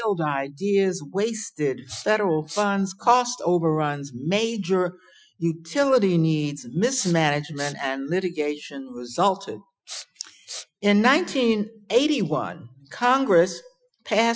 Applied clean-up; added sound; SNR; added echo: classical method Wiener filter.